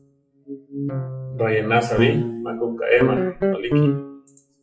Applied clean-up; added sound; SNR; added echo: classical method WPE with log-MMSE.